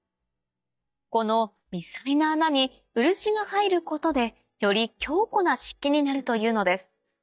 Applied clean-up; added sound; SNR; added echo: neural mask model DeepFilterNet 3.